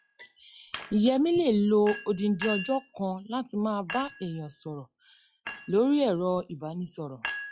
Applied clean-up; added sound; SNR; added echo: classical method log-MMSE.